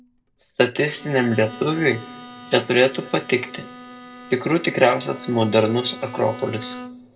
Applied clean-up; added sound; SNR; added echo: none; Bowed string instrument; 17 dB; reverberation time 0.5 s.